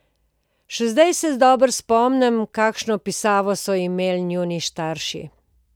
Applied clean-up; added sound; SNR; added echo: none; none; none; none.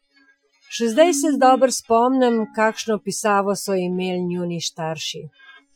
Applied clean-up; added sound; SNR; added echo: classical method Wiener filter.